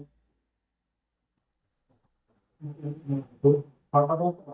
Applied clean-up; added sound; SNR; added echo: neural mask model DeepFilterNet 3.